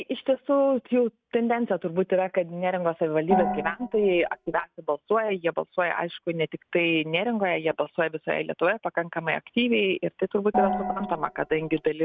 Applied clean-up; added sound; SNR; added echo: neural mask model RNNoise.